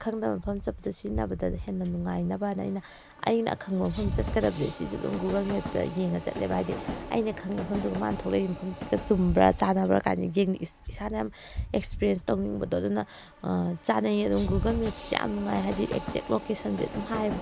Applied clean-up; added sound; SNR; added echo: none; Train; 9 dB; none.